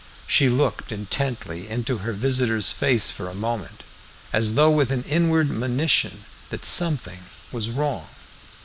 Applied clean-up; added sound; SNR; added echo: none; none; none; none.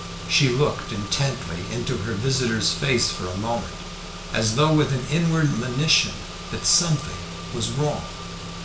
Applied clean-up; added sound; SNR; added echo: none; Engine / Car; 10 dB; reverberation time 0.4 s.